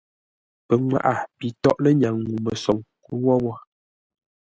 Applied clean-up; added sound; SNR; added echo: none; none; none; none.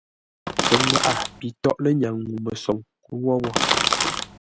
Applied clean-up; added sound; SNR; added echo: none; Crackle; -3 dB; none.